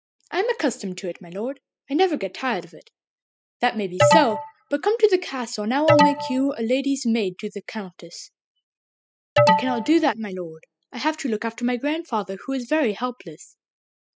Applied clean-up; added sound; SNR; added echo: classical method spectral subtraction.